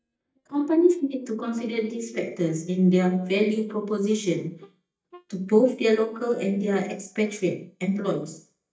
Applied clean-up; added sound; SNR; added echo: neural mask model DeepFilterNet 3.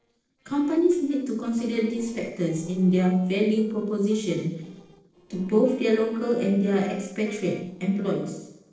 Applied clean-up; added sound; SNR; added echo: neural separator model SepFormer DNS4.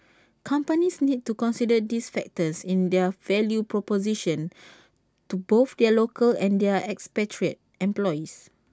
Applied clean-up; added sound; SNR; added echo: none; none; none; none.